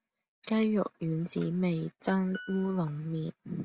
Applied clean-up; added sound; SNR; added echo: none; Piano; 19 dB; none.